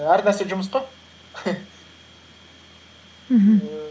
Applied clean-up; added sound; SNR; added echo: none; none; none; none.